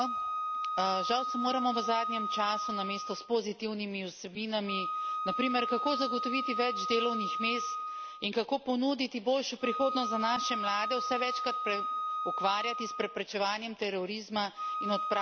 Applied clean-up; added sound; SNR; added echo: none; Wind instrument, woodwind instrument; 2 dB; none.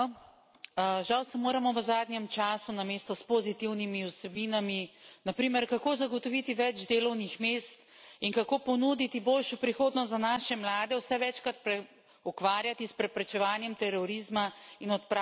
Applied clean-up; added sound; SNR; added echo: none; none; none; none.